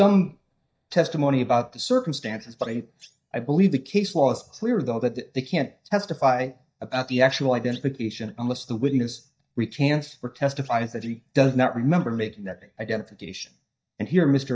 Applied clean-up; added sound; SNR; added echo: neural mask model DeepFilterNet 3.